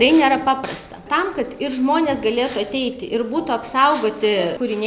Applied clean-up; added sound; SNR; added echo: none; none; none; none.